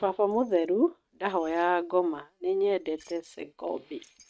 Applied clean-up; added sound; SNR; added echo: neural mask model RNNoise.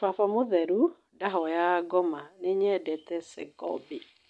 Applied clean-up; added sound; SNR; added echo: none; none; none; none.